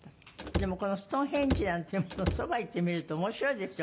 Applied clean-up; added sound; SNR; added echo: none; Slam / Wood; 4 dB; none.